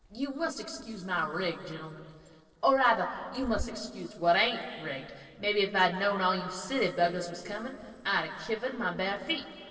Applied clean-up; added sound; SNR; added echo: neural separator model SepFormer DNS4.